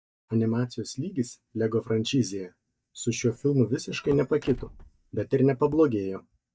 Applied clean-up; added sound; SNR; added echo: neural mask model DeepFilterNet 3.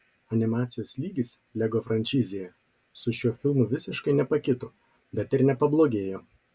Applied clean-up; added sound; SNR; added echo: none; none; none; none.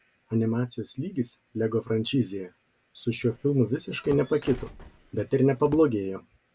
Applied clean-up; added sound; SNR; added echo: none; Drawer open or close + Squeak / Slam / Wood; 17 dB; none.